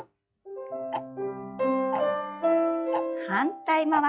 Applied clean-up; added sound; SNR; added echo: classical method log-MMSE.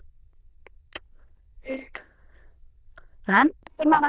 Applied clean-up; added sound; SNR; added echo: neural diffusion model UNIVERSE++.